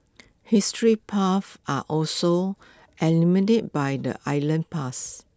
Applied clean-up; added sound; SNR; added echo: none; none; none; none.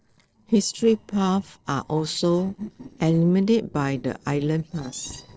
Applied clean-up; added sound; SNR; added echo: neural separator model SepFormer DNS4.